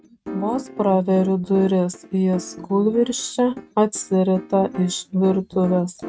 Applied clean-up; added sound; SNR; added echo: neural mask model RNNoise.